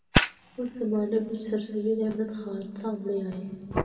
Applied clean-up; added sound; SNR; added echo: none; Fire; 3 dB; reverberation time 1.9 s.